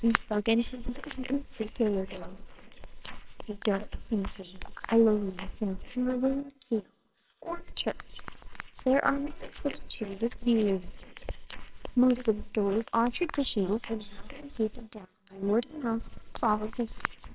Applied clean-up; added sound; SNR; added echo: neural separator model SepFormer WHAMR!.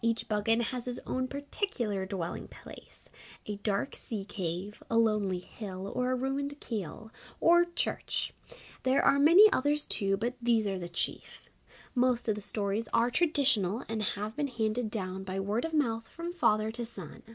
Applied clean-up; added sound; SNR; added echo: none; none; none; none.